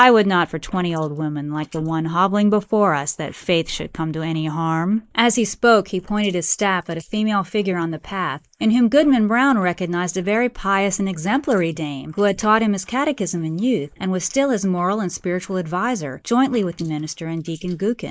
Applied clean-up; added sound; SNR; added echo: neural mask model Resemble Enhance denoiser.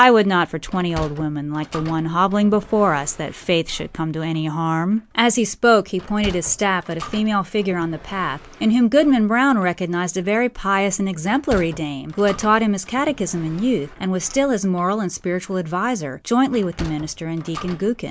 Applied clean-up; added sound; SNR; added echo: none; Sliding door; 19 dB; none.